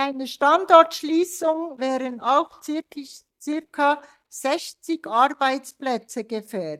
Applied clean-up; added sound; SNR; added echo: neural mask model DeepFilterNet 3.